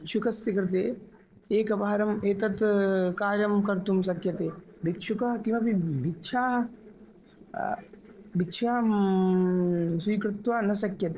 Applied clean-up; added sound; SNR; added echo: neural separator model SepFormer DNS4.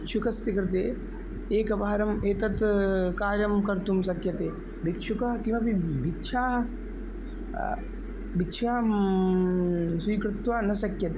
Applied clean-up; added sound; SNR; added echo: none; Mechanisms; 11 dB; none.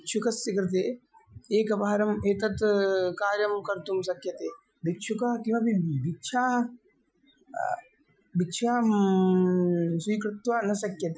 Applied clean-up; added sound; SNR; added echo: classical method Wiener filter.